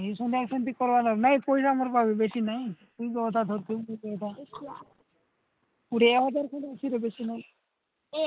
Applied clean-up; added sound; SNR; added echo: neural mask model Resemble Enhance denoiser.